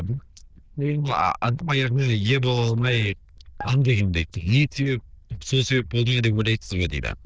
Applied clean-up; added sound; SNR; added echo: neural diffusion model UNIVERSE++.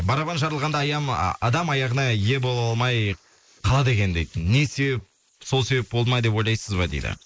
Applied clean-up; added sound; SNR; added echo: neural mask model Resemble Enhance denoiser.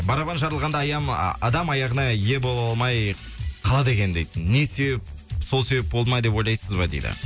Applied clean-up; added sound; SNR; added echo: none; none; none; none.